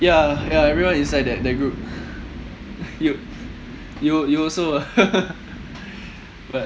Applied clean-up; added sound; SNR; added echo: none; none; none; none.